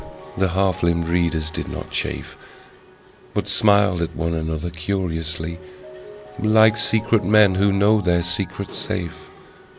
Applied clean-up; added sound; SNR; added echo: none; Mallet percussion + Mechanisms; 19 dB; none.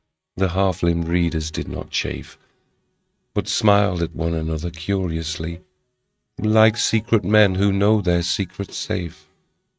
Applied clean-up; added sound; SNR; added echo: neural mask model RNNoise.